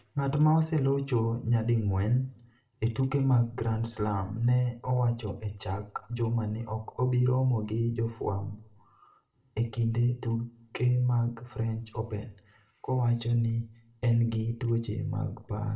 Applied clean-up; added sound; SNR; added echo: none; none; none; reverberation time 0.4 s.